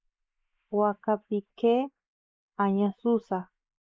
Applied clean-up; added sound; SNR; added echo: neural mask model Resemble Enhance denoiser.